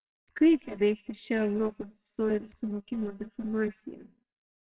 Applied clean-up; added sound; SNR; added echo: neural separator model SepFormer WHAMR!.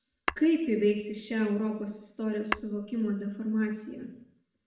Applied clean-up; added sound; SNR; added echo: none; Tap / Hammer; 12 dB; reverberation time 0.7 s.